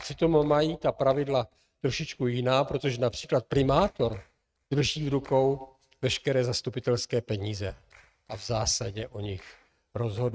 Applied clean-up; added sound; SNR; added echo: neural mask model RNNoise.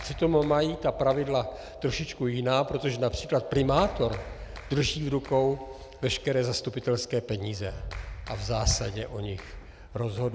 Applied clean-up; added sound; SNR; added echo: none; Clapping; 15 dB; none.